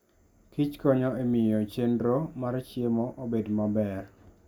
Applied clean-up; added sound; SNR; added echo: none; none; none; none.